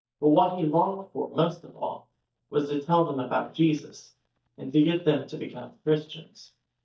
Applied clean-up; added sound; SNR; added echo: neural mask model DeepFilterNet 3.